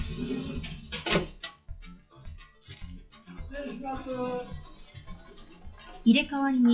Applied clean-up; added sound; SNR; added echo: classical method WPE with log-MMSE.